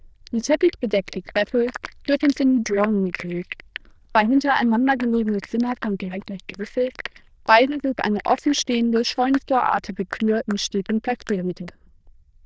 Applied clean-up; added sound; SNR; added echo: neural diffusion model UNIVERSE++.